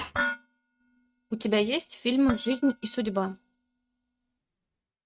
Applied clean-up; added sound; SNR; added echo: neural mask model RNNoise.